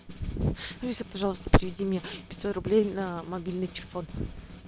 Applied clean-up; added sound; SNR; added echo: none; Snare drum; 18 dB; none.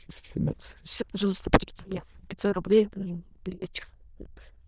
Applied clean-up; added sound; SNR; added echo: neural diffusion model UNIVERSE++.